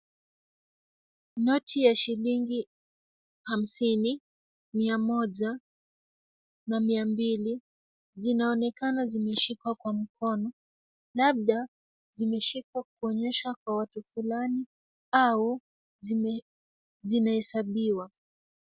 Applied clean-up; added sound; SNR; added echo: none; none; none; none.